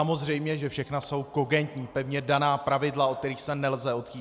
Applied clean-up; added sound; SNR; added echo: none; none; none; none.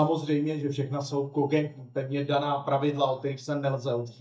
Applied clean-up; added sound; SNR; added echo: neural mask model DeepFilterNet 3.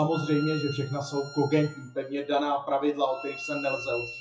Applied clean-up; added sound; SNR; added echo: classical method WPE with log-MMSE.